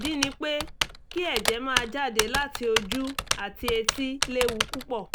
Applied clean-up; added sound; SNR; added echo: none; Typing; 1 dB; none.